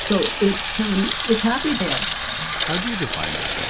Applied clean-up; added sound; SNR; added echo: none; Sink (filling or washing) / Water tap, faucet; -1 dB; none.